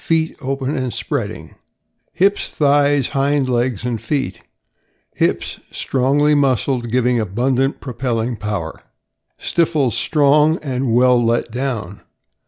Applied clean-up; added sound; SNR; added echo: none; none; none; none.